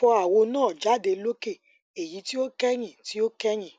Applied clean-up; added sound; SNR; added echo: none; none; none; none.